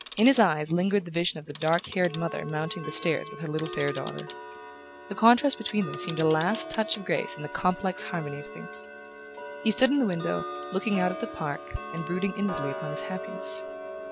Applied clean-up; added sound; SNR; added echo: none; Tick-tock; 10 dB; none.